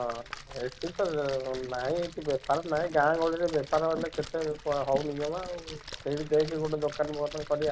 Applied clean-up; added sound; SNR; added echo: none; Splash, splatter; 15 dB; none.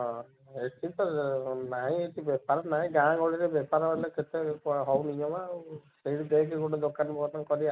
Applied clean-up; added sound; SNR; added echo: none; none; none; none.